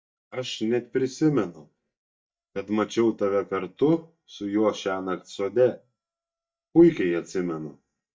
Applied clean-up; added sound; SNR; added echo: neural mask model DeepFilterNet 3.